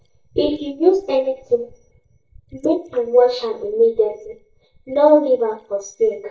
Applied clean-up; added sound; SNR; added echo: neural mask model DeepFilterNet 3.